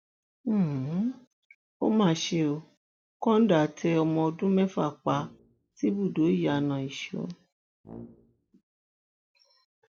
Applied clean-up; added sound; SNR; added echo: none; Brass instrument; 19 dB; none.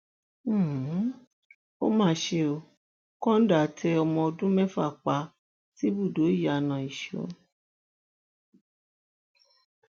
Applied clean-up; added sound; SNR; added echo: none; none; none; none.